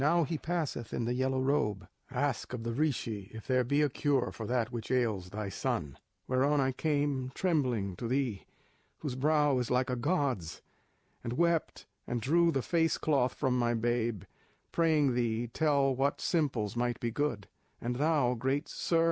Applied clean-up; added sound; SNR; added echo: none; none; none; none.